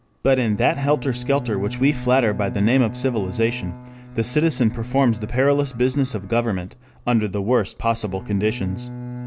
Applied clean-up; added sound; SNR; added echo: none; Bowed string instrument; 13 dB; none.